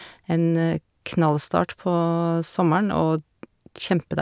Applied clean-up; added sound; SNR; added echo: none; none; none; none.